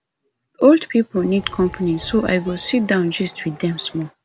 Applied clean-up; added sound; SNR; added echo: none; Crowd; 20 dB; none.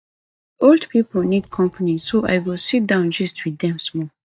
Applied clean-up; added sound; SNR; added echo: neural mask model DeepFilterNet 3.